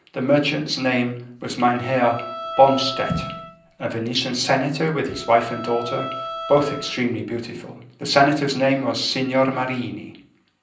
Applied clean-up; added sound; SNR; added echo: none; Bowed string instrument; 11 dB; reverberation time 0.6 s.